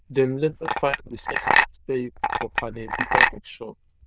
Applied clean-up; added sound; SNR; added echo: neural diffusion model UNIVERSE++.